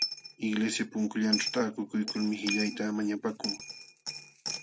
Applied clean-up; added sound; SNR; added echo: none; Coin (dropping); 6 dB; none.